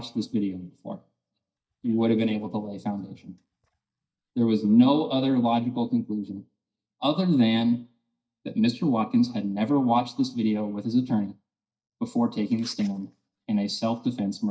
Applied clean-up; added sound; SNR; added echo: neural mask model DeepFilterNet 3.